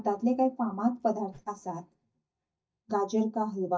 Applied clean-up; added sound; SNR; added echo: neural mask model DeepFilterNet 3.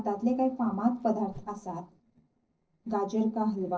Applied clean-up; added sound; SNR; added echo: neural separator model SepFormer DNS4.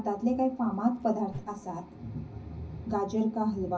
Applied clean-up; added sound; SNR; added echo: none; Whoosh, swoosh, swish; 17 dB; reverberation time 0.4 s.